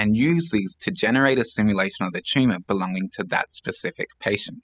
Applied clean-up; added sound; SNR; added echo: classical method spectral subtraction.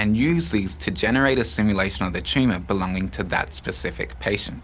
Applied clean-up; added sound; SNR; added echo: none; Truck; 14 dB; none.